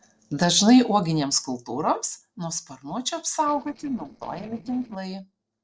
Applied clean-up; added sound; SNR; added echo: neural separator model SepFormer DNS4.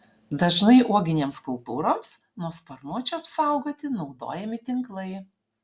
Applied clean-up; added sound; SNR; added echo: none; none; none; none.